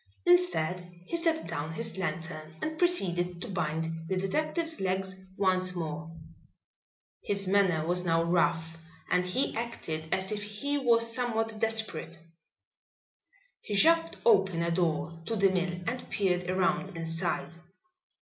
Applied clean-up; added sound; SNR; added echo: none; none; none; none.